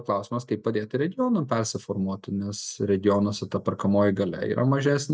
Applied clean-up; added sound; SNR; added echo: neural mask model DeepFilterNet 3.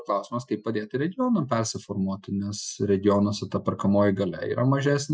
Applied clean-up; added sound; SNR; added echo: classical method Wiener filter.